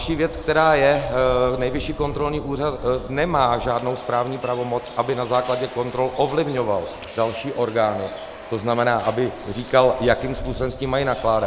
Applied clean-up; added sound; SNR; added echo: none; Bus; 15 dB; none.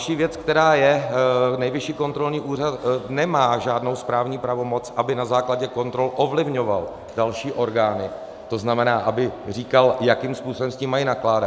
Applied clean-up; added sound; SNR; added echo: none; none; none; none.